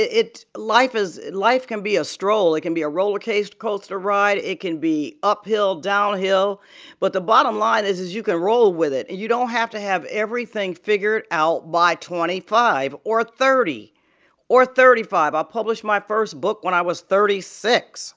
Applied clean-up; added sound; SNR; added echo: none; none; none; none.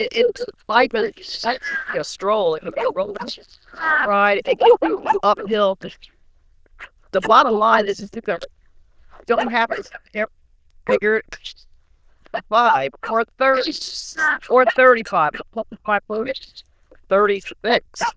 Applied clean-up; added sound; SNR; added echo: neural diffusion model UNIVERSE++.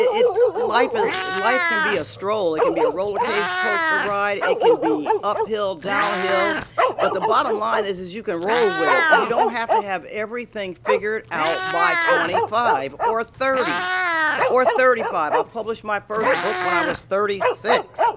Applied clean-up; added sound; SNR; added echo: none; Meow + Bark; -2 dB; none.